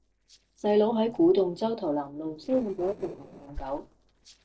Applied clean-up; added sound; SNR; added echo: neural separator model SepFormer DNS4.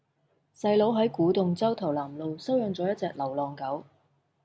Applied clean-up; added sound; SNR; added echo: none; none; none; none.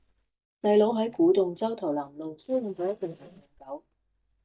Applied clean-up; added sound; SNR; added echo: neural mask model DeepFilterNet 3.